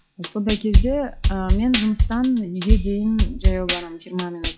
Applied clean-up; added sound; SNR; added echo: classical method log-MMSE.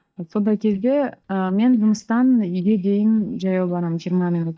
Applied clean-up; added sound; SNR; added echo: neural mask model DeepFilterNet 3.